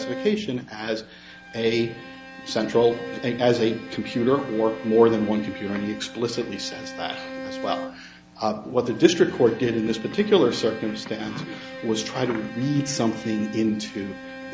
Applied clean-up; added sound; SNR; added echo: none; Bowed string instrument; 14 dB; none.